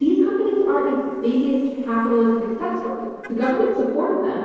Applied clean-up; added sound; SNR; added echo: neural separator model SepFormer DNS4.